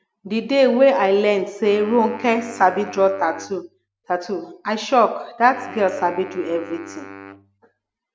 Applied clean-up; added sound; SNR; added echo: none; Wind instrument, woodwind instrument; 19 dB; none.